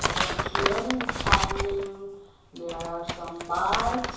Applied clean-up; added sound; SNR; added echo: none; Crumpling, crinkling; -2 dB; reverberation time 0.7 s.